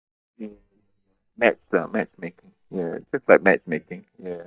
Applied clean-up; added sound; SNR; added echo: neural mask model DeepFilterNet 3.